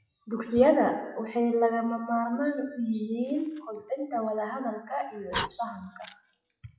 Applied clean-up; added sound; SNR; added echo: classical method WPE with log-MMSE.